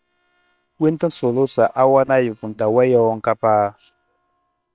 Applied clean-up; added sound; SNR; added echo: neural separator model SepFormer WHAM!.